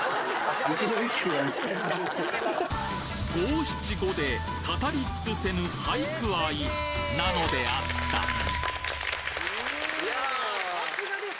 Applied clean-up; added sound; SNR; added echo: none; none; none; none.